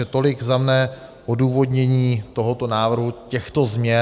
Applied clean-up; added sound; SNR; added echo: none; none; none; none.